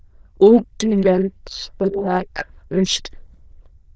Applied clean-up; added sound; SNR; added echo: neural diffusion model UNIVERSE++.